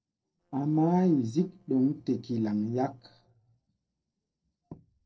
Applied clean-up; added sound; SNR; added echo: neural separator model SepFormer DNS4.